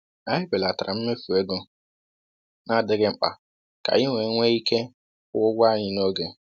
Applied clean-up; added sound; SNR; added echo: none; none; none; none.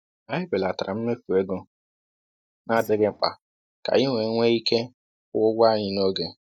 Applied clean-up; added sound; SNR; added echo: neural mask model DeepFilterNet 3.